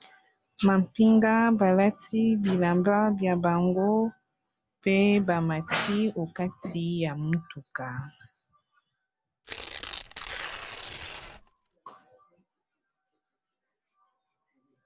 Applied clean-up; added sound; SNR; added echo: none; Tearing; 12 dB; none.